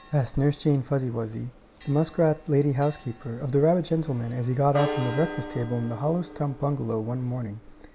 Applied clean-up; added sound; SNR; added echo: none; Church bell; 13 dB; none.